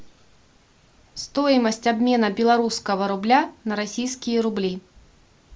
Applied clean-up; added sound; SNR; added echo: none; none; none; none.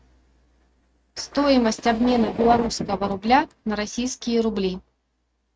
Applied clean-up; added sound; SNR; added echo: neural mask model RNNoise.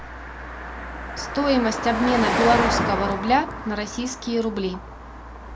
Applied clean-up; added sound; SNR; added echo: none; Car passing by; 3 dB; none.